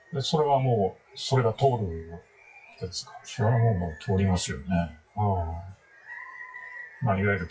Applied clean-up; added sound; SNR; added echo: classical method WPE with log-MMSE.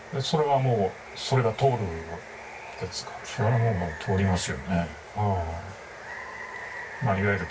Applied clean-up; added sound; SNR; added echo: none; Water; 13 dB; reverberation time 0.2 s.